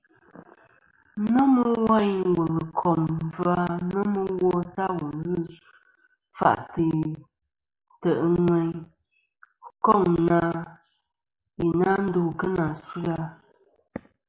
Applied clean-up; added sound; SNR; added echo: none; none; none; none.